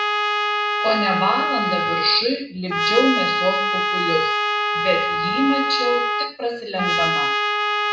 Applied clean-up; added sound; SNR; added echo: none; Trumpet; -2 dB; reverberation time 0.2 s.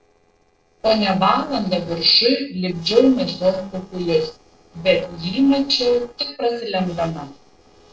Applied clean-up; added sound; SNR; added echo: neural separator model SepFormer DNS4.